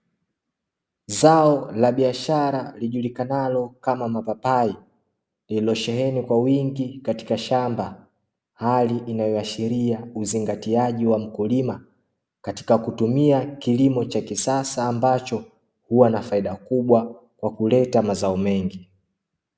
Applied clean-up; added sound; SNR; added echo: none; none; none; none.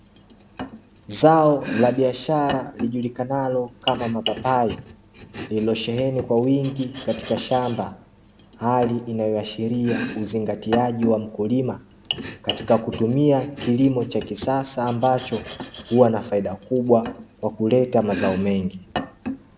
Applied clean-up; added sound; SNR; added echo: none; Domestic sounds, home sounds; 12 dB; none.